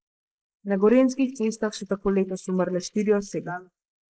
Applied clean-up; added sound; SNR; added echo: neural mask model Resemble Enhance denoiser.